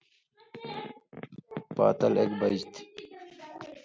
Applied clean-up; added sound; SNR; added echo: none; none; none; none.